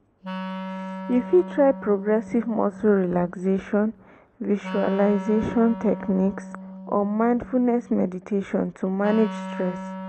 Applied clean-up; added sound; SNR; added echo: none; Wind instrument, woodwind instrument; 12 dB; none.